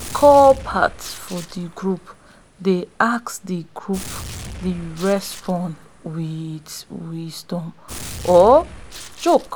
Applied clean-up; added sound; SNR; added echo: none; Gunshot, gunfire; 16 dB; none.